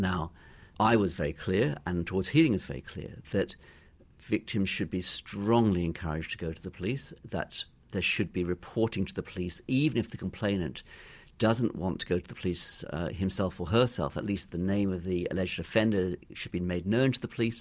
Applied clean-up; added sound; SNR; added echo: none; none; none; none.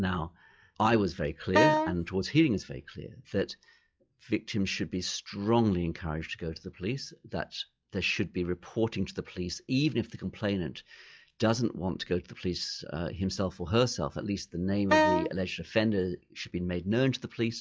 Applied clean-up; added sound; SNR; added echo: classical method log-MMSE.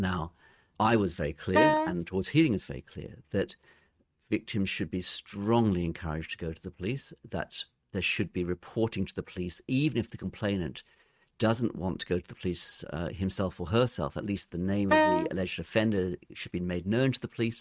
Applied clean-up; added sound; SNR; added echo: neural mask model RNNoise.